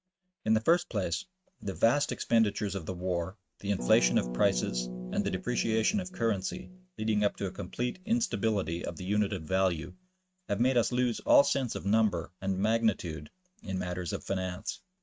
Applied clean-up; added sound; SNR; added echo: neural mask model RNNoise.